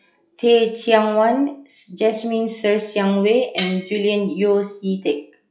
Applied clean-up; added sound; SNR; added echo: classical method log-MMSE.